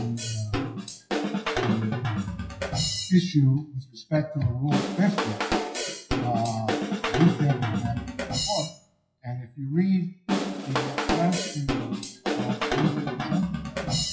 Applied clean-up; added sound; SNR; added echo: classical method WPE with log-MMSE.